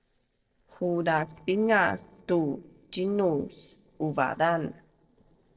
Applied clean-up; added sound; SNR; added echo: neural separator model SepFormer DNS4.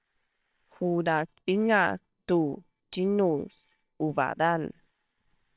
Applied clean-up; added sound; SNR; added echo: neural separator model SepFormer WHAMR!.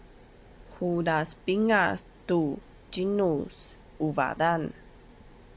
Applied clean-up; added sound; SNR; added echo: none; none; none; none.